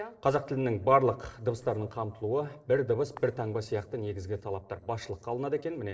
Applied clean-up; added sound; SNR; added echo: neural separator model SepFormer DNS4.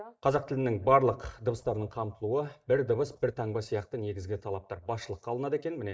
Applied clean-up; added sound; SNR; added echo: neural mask model DeepFilterNet 3.